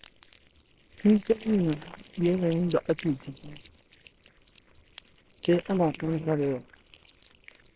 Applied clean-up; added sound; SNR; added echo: neural separator model SepFormer WHAMR!.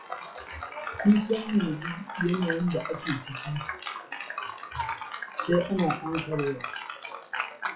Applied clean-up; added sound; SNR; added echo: classical method WPE with log-MMSE.